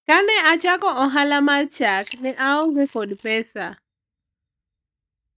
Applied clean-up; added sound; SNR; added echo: neural mask model DeepFilterNet 3.